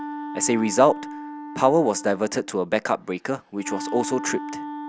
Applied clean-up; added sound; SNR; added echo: none; Wind instrument, woodwind instrument; 11 dB; none.